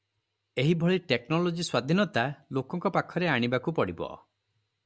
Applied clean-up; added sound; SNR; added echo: none; none; none; none.